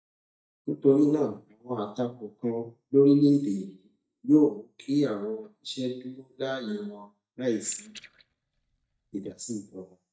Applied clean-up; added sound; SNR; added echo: neural mask model DeepFilterNet 3.